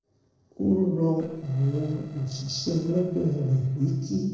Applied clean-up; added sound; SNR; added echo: neural separator model SepFormer DNS4.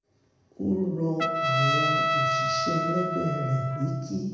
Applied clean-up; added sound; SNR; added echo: none; Trumpet; -1 dB; reverberation time 1.0 s.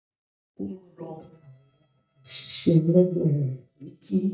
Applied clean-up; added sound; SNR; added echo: neural mask model DeepFilterNet 3.